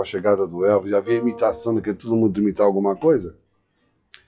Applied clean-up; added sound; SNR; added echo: classical method WPE with log-MMSE.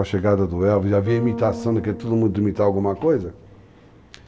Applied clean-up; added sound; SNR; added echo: none; Bass guitar; 14 dB; reverberation time 0.9 s.